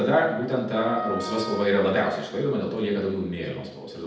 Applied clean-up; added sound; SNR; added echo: none; Wind instrument, woodwind instrument; 9 dB; reverberation time 0.8 s.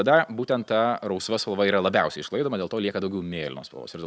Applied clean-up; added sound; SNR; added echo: none; none; none; none.